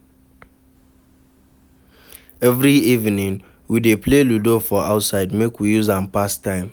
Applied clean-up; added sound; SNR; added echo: none; none; none; none.